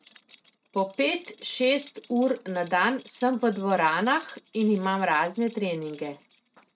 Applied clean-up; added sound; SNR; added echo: neural mask model RNNoise.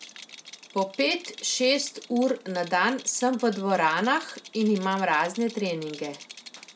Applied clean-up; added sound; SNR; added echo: none; Rattle; 19 dB; none.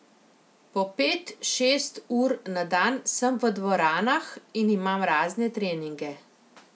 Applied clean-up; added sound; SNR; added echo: none; none; none; none.